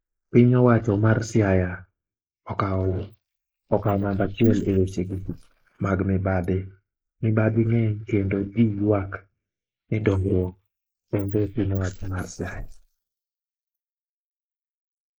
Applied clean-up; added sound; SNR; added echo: neural mask model Resemble Enhance denoiser.